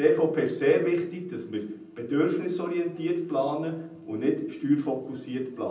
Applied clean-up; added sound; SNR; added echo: none; none; none; reverberation time 0.6 s.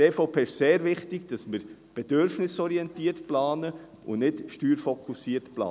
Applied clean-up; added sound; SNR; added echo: none; none; none; none.